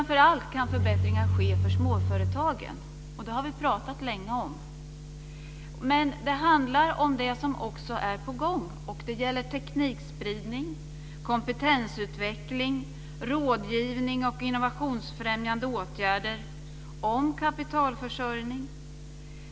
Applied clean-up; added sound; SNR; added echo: none; Bowed string instrument; -3 dB; none.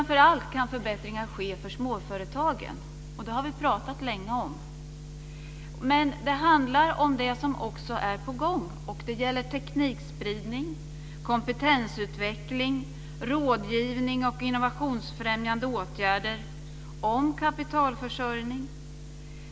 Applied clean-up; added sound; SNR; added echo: none; none; none; none.